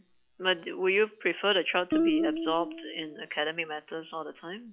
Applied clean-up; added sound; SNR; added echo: classical method log-MMSE.